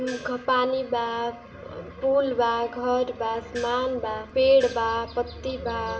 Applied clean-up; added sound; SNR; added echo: none; Gong; 16 dB; reverberation time 1.4 s.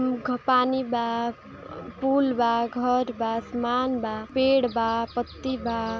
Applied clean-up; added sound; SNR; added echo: none; none; none; none.